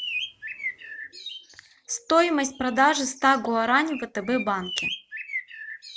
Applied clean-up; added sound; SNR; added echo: none; Bird; 11 dB; none.